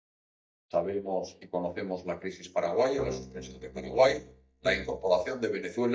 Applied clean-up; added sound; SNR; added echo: neural mask model DeepFilterNet 3.